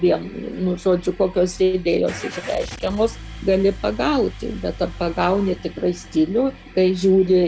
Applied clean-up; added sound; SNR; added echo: none; Engine starting / Car; 16 dB; none.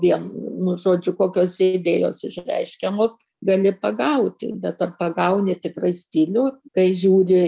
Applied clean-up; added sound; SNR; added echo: none; none; none; none.